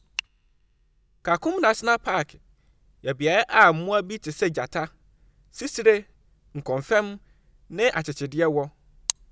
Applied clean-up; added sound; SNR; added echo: none; none; none; none.